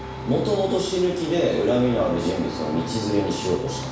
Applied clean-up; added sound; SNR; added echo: none; Domestic sounds, home sounds; 13 dB; reverberation time 0.7 s.